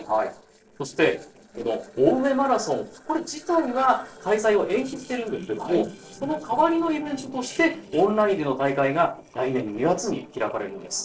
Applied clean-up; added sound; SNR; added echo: neural separator model SepFormer DNS4.